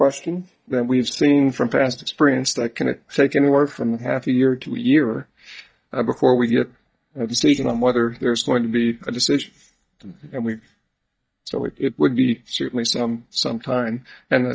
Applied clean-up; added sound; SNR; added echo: neural mask model DeepFilterNet 3.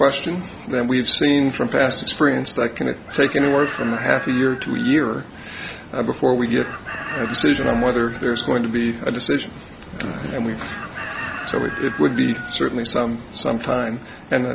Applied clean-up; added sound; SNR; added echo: none; Chicken, rooster; 12 dB; none.